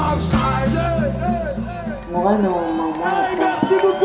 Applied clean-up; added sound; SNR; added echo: none; Cheering; -4 dB; reverberation time 0.6 s.